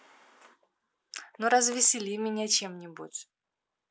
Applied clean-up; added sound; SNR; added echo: none; none; none; none.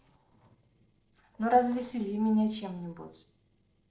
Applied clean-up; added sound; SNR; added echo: neural separator model SepFormer DNS4.